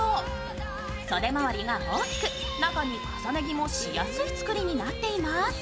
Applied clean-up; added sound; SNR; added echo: none; Wind instrument, woodwind instrument; 11 dB; none.